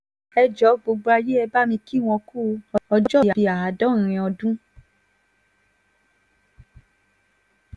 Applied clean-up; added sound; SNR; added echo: none; none; none; none.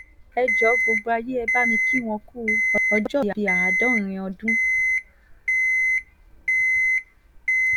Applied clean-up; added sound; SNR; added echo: none; Alarm; -5 dB; none.